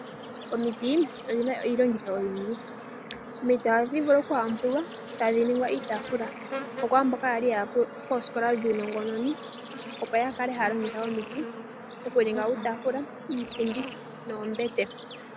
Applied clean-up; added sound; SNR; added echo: none; Bird / Insect; 9 dB; none.